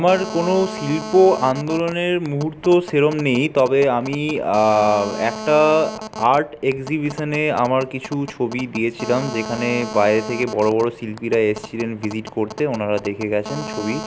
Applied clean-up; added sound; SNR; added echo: none; Telephone; 13 dB; none.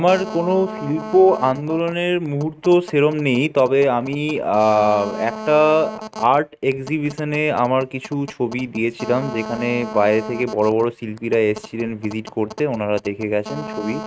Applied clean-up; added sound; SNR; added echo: neural mask model RNNoise.